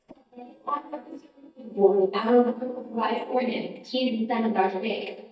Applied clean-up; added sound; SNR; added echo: neural mask model DeepFilterNet 3.